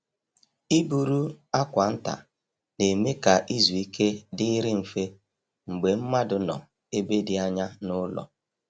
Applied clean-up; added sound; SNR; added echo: none; none; none; none.